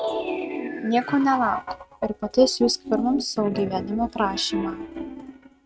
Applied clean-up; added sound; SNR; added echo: neural mask model RNNoise.